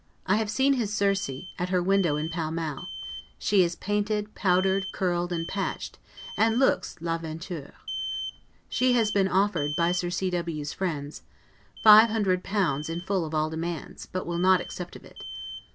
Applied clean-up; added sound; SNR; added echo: none; Alarm; 14 dB; none.